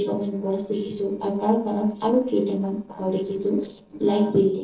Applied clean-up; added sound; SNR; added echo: neural separator model SepFormer DNS4.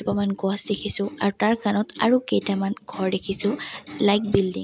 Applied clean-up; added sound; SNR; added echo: none; none; none; none.